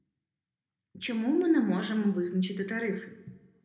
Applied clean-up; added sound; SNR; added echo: none; none; none; reverberation time 0.7 s.